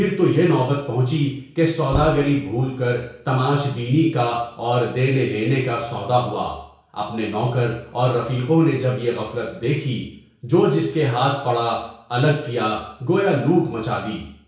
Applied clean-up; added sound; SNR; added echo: none; Knock; 12 dB; reverberation time 0.5 s.